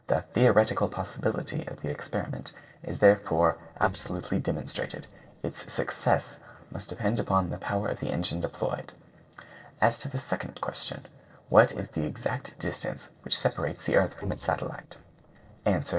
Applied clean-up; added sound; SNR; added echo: neural separator model SepFormer DNS4.